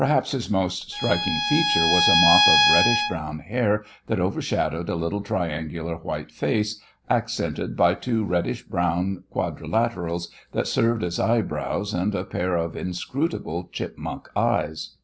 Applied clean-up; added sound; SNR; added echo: none; Bowed string instrument; -4 dB; none.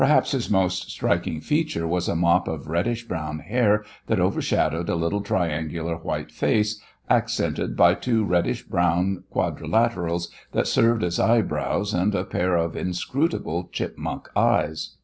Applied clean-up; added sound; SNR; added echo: none; none; none; none.